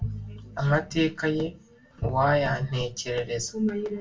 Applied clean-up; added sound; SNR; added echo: none; Piano; 12 dB; reverberation time 0.2 s.